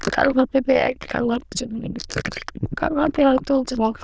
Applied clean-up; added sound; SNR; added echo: neural diffusion model UNIVERSE++.